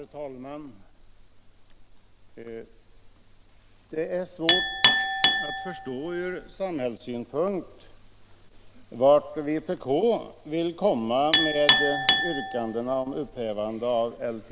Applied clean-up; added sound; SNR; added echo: none; Chink, clink; 2 dB; none.